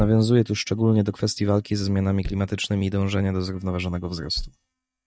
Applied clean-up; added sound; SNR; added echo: neural mask model DeepFilterNet 3.